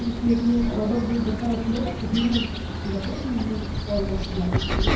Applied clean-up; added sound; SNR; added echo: none; Bird vocalization, bird call, bird song; 2 dB; reverberation time 0.9 s.